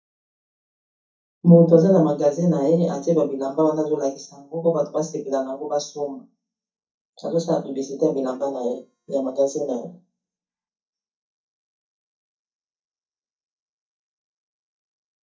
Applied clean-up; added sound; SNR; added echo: neural mask model DeepFilterNet 3.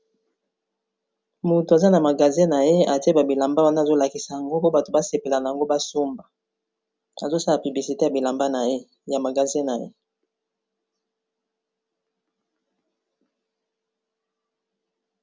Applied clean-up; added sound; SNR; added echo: none; none; none; none.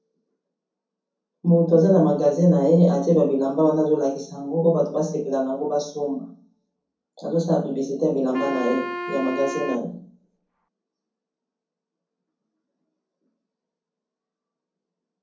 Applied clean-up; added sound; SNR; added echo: none; Wind instrument, woodwind instrument; 9 dB; reverberation time 0.6 s.